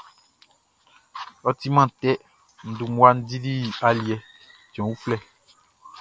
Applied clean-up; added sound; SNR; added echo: none; none; none; none.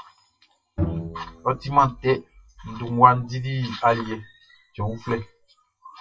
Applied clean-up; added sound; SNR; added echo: classical method WPE with log-MMSE.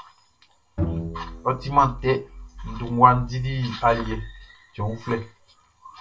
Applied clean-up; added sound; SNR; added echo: none; Bowed string instrument; 9 dB; reverberation time 0.2 s.